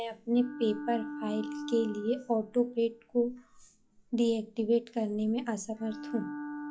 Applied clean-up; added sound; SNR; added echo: classical method log-MMSE.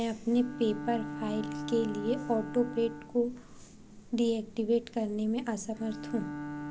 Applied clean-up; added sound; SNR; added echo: none; Bowed string instrument; 10 dB; none.